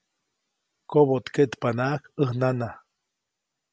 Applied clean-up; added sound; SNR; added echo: none; none; none; none.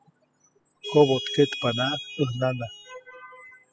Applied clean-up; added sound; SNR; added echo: classical method spectral subtraction.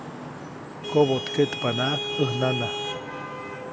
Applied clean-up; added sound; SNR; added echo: none; Traffic noise, roadway noise / Vehicle horn, car horn, honking; 4 dB; none.